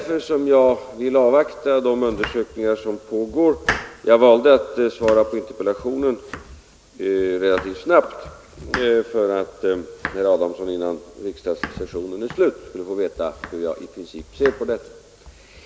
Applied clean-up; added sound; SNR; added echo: none; Domestic sounds, home sounds; 15 dB; none.